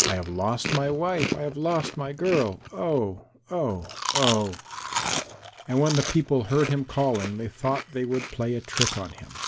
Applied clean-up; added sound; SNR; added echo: none; Chewing, mastication; 6 dB; none.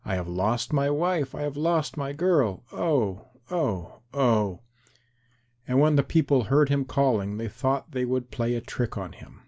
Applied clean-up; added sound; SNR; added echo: none; none; none; none.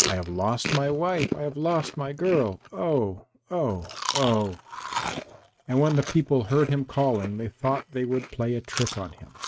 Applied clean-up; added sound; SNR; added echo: neural mask model RNNoise.